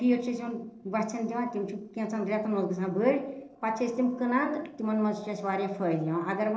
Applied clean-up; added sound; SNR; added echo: neural separator model SepFormer DNS4.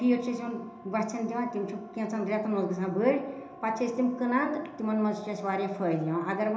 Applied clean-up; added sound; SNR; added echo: none; Siren; 20 dB; reverberation time 1.0 s.